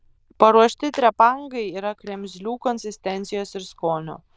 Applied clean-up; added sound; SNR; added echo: neural diffusion model UNIVERSE++.